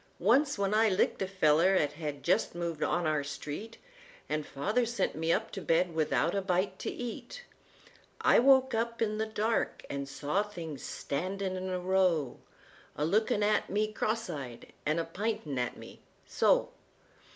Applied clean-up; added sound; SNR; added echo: none; none; none; none.